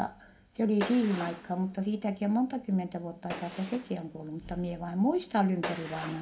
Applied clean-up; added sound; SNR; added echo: none; Gunshot, gunfire; 13 dB; reverberation time 1.1 s.